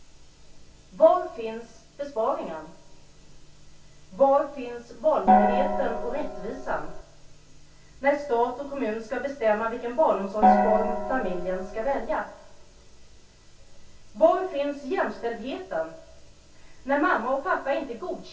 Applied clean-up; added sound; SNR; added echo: none; Gong; -4 dB; reverberation time 0.2 s.